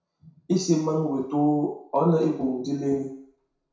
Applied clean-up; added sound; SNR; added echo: none; none; none; reverberation time 0.6 s.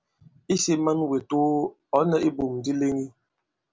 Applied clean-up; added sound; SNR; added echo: none; none; none; none.